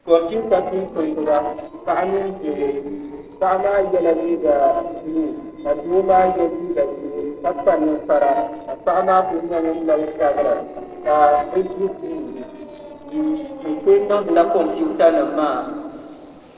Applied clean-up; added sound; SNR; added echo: neural separator model SepFormer DNS4.